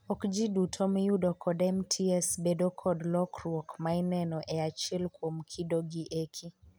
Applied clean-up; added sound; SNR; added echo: none; none; none; none.